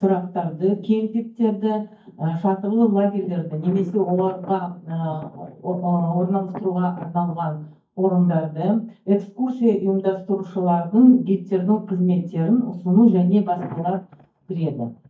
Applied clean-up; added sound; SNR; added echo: neural mask model DeepFilterNet 3.